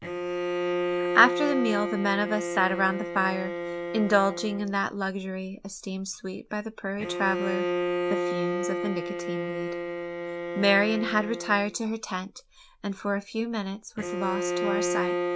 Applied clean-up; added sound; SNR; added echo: none; Bowed string instrument; 3 dB; none.